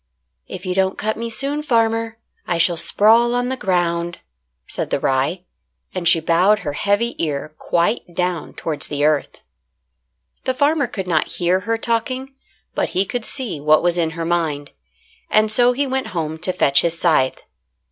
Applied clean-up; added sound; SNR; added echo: none; none; none; none.